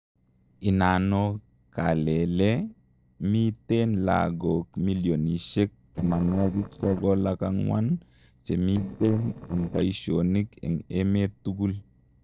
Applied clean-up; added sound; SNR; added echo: neural separator model SepFormer DNS4.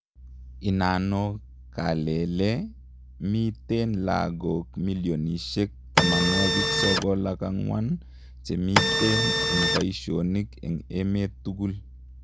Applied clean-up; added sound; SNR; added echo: none; Printer; -4 dB; none.